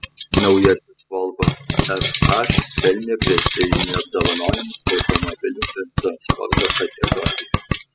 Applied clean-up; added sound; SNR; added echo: classical method spectral subtraction.